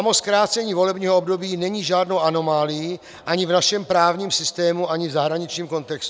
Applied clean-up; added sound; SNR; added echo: none; none; none; none.